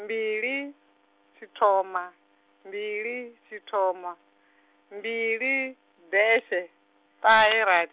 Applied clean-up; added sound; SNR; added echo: none; none; none; none.